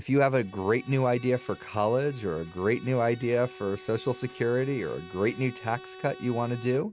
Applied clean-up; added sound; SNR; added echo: none; Bowed string instrument; 20 dB; none.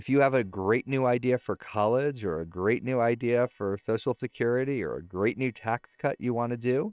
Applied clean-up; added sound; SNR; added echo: neural separator model SepFormer WHAM!.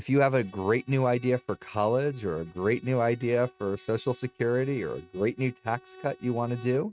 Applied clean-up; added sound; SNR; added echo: neural mask model RNNoise.